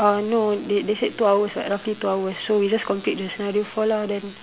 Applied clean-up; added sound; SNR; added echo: none; none; none; none.